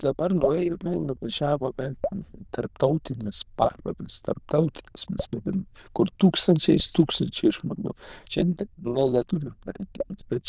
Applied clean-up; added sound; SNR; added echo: neural diffusion model UNIVERSE++.